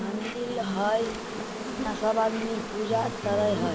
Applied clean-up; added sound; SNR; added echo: none; Insect; 4 dB; none.